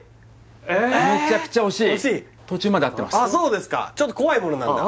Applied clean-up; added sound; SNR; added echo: none; none; none; none.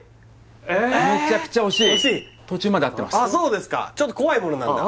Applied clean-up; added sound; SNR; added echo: none; Screech; 9 dB; none.